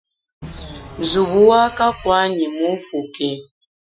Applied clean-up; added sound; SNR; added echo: classical method Wiener filter.